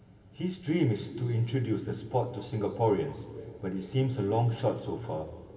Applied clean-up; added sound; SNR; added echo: none; none; none; reverberation time 2.4 s.